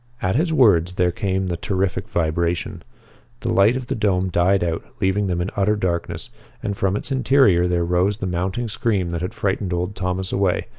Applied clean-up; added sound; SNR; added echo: none; none; none; none.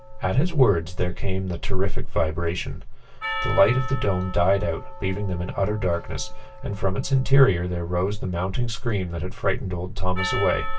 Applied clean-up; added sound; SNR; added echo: none; Percussion; 17 dB; reverberation time 0.1 s.